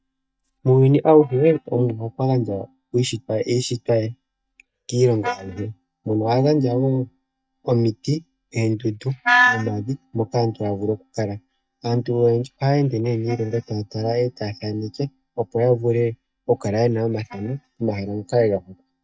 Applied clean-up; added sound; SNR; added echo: neural mask model DeepFilterNet 3.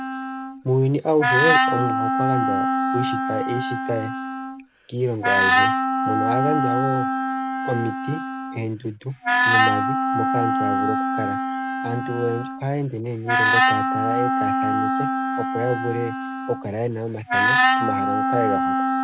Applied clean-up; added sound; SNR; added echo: none; Wind instrument, woodwind instrument; -5 dB; none.